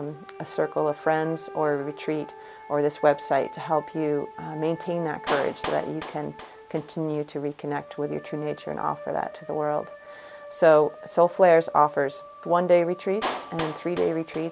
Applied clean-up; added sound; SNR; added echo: none; Clapping; 16 dB; none.